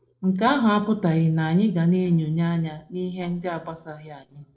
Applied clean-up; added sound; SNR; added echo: neural separator model SepFormer DNS4.